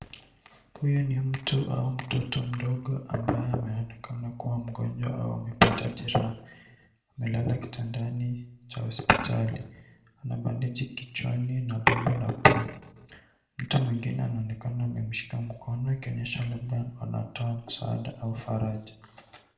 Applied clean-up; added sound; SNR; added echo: none; none; none; reverberation time 0.5 s.